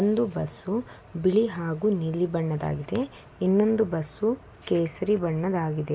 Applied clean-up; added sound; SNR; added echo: none; none; none; none.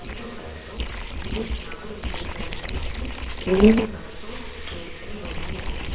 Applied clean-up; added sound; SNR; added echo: neural separator model SepFormer WHAMR!.